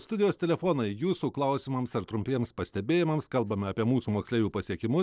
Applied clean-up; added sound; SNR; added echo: neural separator model SepFormer DNS4.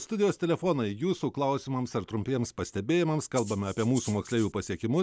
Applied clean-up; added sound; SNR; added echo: none; Rattle (instrument); 16 dB; none.